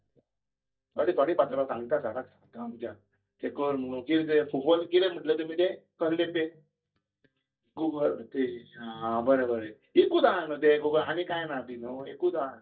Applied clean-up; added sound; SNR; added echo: neural mask model DeepFilterNet 3.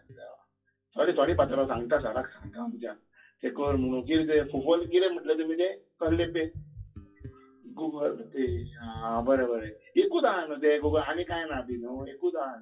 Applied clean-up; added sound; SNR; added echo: classical method WPE with log-MMSE.